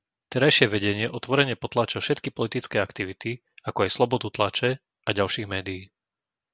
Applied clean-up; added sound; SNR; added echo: none; none; none; none.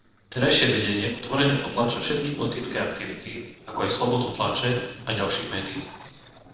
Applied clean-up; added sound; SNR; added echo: neural separator model SepFormer DNS4.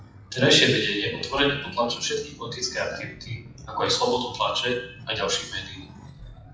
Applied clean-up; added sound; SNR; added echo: classical method WPE with log-MMSE.